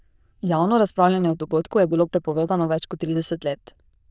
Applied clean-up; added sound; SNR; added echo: neural diffusion model UNIVERSE++.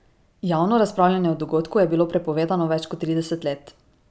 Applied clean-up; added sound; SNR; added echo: none; none; none; none.